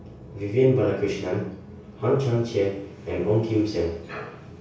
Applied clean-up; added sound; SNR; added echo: none; none; none; reverberation time 0.6 s.